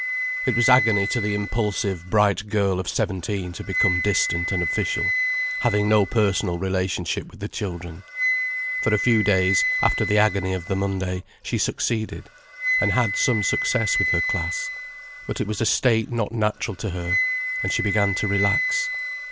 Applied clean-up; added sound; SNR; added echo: none; Wind instrument, woodwind instrument; 3 dB; none.